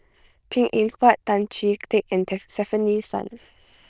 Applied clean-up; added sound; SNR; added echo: neural diffusion model UNIVERSE++.